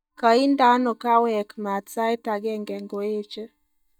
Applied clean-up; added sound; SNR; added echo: neural mask model DeepFilterNet 3.